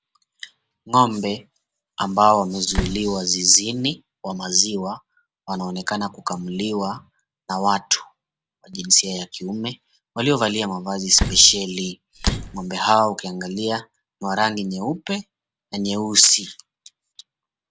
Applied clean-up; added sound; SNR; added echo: none; Slam; 3 dB; none.